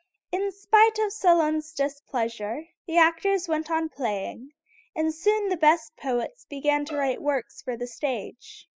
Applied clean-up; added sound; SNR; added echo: classical method spectral subtraction.